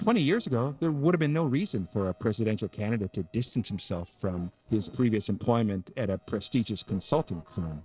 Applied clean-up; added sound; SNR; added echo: neural separator model SepFormer DNS4.